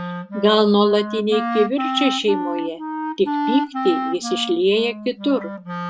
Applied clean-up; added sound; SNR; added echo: none; Wind instrument, woodwind instrument; 6 dB; none.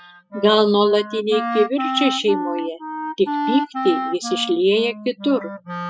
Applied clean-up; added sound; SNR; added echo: classical method spectral subtraction.